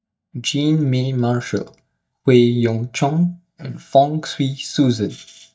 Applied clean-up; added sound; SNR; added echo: neural mask model DeepFilterNet 3.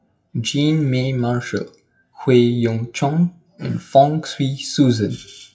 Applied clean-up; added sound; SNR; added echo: classical method WPE with log-MMSE.